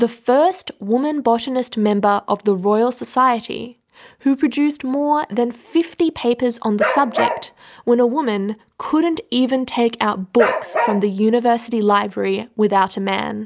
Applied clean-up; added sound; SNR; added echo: none; Bark; 3 dB; none.